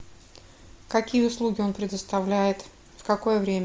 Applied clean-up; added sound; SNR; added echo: none; none; none; none.